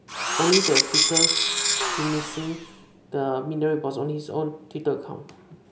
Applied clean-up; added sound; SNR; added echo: none; Tools; -4 dB; none.